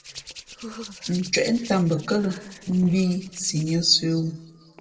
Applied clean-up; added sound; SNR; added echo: neural separator model SepFormer DNS4.